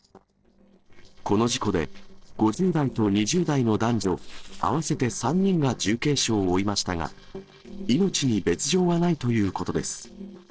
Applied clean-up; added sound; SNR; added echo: neural separator model SepFormer DNS4.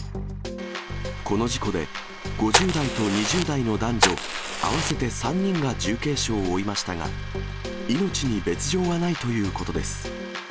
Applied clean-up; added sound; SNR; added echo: none; Fire; 2 dB; none.